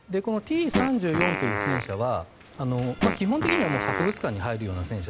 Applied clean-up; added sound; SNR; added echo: none; Fart; 3 dB; none.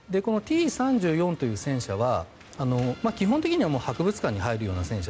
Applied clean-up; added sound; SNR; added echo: none; none; none; none.